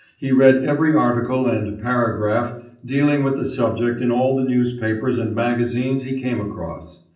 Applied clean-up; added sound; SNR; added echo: none; none; none; reverberation time 0.6 s.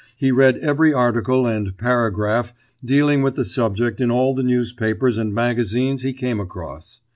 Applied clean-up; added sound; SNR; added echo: none; none; none; none.